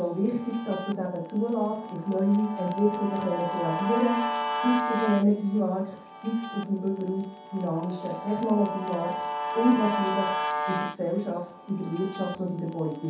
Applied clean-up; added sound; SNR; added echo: none; Guitar; 6 dB; reverberation time 0.7 s.